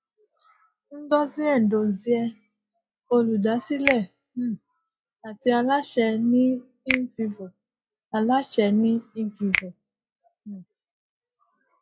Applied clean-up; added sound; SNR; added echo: classical method log-MMSE.